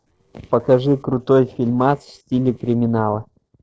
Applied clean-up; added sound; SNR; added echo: neural separator model SepFormer DNS4.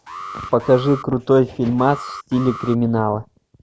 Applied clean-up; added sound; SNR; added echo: none; Alarm; 15 dB; none.